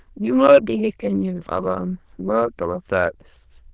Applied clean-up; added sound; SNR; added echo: neural diffusion model UNIVERSE++.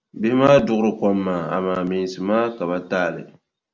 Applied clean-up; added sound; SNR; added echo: none; none; none; none.